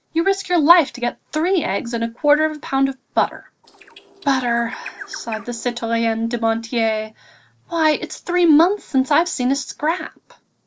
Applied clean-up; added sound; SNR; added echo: neural separator model SepFormer DNS4.